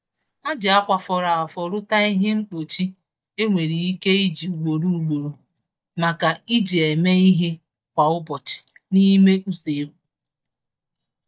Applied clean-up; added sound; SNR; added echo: neural mask model DeepFilterNet 3.